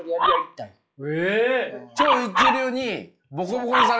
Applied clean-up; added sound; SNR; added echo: classical method log-MMSE.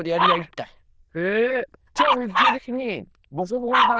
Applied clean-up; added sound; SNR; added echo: neural diffusion model UNIVERSE++.